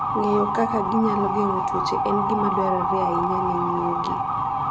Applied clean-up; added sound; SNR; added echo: none; Motor vehicle (road) / Siren; -2 dB; none.